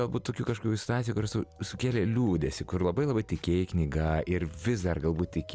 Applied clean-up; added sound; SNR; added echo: none; none; none; none.